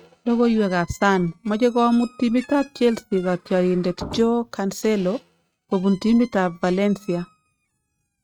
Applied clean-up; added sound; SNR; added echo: neural mask model RNNoise.